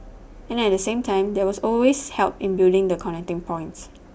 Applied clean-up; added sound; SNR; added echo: none; none; none; none.